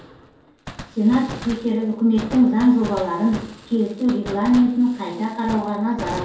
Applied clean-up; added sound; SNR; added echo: none; Fireworks; 15 dB; reverberation time 2.4 s.